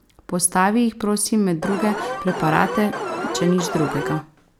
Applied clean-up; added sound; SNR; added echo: none; Alarm; 5 dB; none.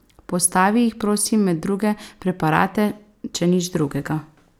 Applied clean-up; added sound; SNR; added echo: none; none; none; none.